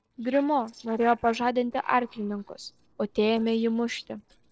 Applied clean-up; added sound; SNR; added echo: neural separator model SepFormer DNS4.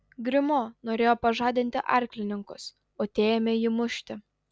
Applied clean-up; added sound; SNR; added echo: none; none; none; none.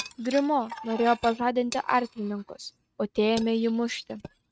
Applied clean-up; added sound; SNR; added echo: neural mask model RNNoise.